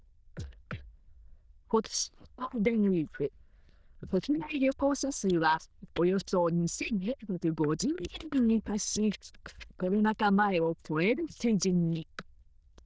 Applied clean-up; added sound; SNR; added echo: neural diffusion model UNIVERSE++.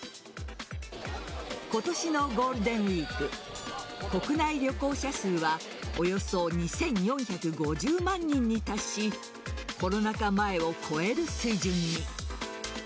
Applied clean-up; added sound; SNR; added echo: none; none; none; none.